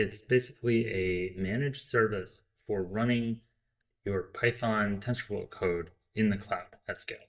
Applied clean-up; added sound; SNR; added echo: neural mask model DeepFilterNet 3.